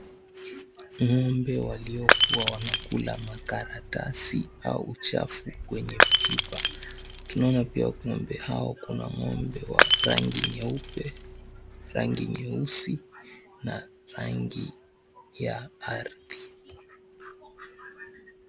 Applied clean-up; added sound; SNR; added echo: none; Shatter / Crushing; -4 dB; none.